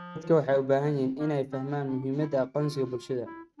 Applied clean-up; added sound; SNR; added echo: neural mask model RNNoise.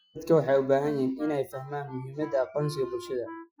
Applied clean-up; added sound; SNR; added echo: classical method Wiener filter.